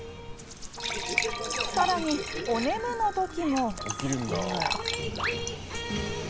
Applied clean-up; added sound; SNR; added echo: none; Fill (with liquid) / Trickle, dribble / Glass; 5 dB; none.